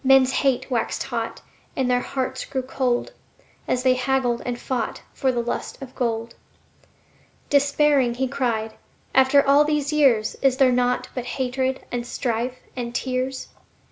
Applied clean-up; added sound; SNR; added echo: none; none; none; none.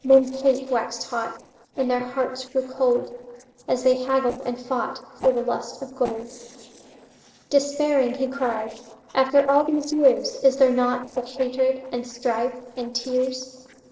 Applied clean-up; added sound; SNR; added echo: neural separator model SepFormer DNS4.